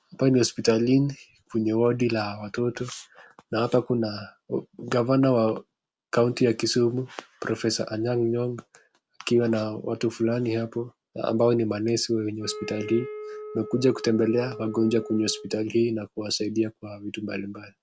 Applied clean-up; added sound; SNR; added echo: none; Wind instrument, woodwind instrument; 13 dB; none.